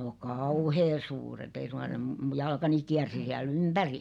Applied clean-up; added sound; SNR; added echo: none; Whoosh, swoosh, swish; 17 dB; none.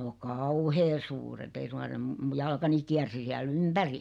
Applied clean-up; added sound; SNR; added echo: none; none; none; none.